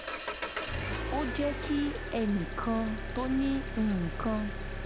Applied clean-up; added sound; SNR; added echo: none; Engine; 3 dB; none.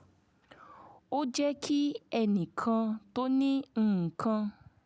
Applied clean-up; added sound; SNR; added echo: none; none; none; none.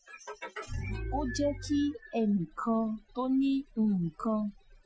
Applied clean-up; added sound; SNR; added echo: classical method Wiener filter.